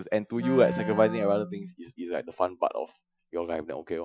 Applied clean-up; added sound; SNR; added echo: classical method Wiener filter.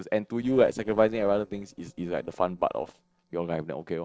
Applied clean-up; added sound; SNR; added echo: neural separator model SepFormer DNS4.